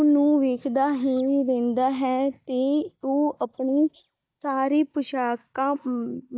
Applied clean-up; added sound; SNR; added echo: neural mask model DeepFilterNet 3.